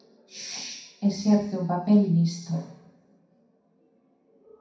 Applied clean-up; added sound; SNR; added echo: none; none; none; reverberation time 0.6 s.